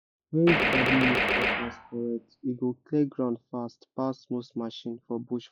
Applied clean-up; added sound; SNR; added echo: classical method log-MMSE.